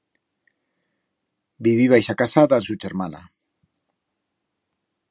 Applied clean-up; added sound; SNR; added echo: none; none; none; none.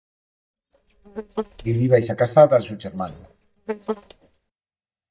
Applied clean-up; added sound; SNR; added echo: neural mask model DeepFilterNet 3.